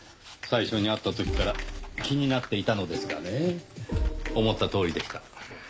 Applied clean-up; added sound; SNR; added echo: none; none; none; none.